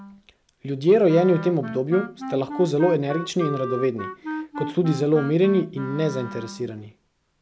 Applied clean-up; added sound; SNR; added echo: none; Wind instrument, woodwind instrument; 11 dB; none.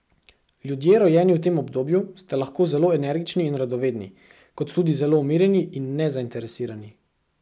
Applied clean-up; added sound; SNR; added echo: none; none; none; none.